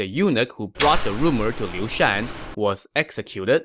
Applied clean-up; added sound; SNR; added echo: none; Mechanisms; 3 dB; none.